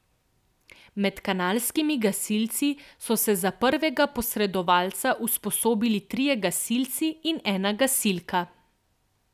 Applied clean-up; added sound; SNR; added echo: none; none; none; none.